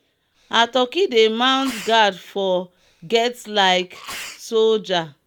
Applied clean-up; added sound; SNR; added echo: none; Sneeze; 19 dB; none.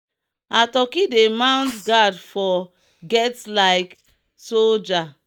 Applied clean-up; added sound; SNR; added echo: neural mask model DeepFilterNet 3.